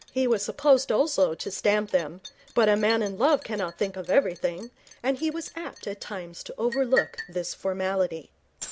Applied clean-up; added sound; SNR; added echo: none; Liquid; 16 dB; none.